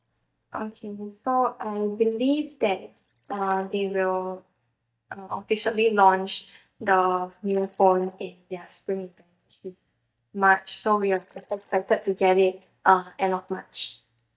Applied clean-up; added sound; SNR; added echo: neural mask model DeepFilterNet 3.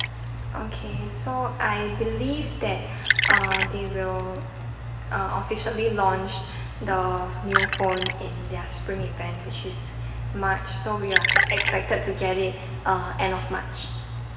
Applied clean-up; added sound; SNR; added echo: none; Liquid; -1 dB; reverberation time 1.4 s.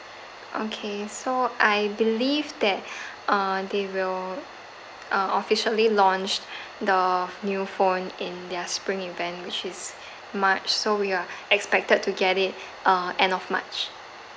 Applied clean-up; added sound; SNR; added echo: none; none; none; none.